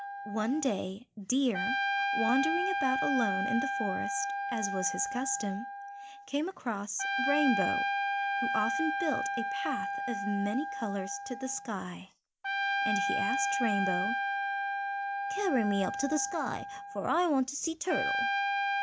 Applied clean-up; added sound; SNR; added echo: none; Trumpet; 0 dB; none.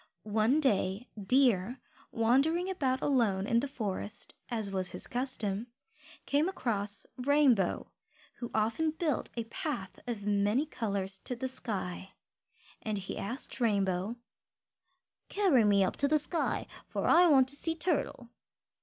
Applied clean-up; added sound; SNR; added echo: none; none; none; none.